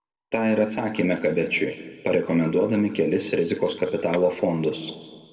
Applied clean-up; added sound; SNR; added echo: none; Chink, clink; 11 dB; reverberation time 1.3 s.